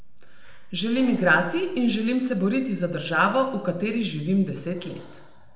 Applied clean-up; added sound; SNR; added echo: none; Breathing; 16 dB; reverberation time 0.8 s.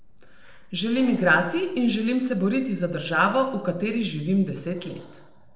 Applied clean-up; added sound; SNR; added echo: neural separator model SepFormer DNS4.